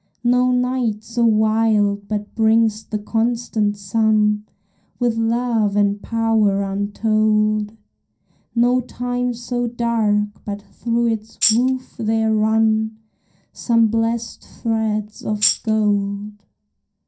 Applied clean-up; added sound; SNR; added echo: none; Tambourine; 1 dB; reverberation time 0.3 s.